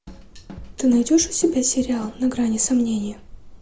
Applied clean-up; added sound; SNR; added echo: none; Drum kit; 20 dB; none.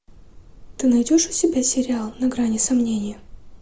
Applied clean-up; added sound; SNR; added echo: none; none; none; none.